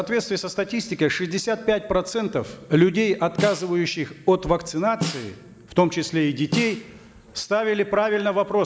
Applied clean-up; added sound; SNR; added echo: none; Snare drum; 11 dB; none.